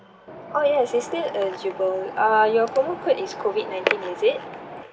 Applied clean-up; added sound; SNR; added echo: none; Wind; 14 dB; none.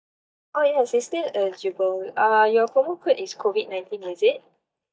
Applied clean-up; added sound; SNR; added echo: neural mask model DeepFilterNet 3.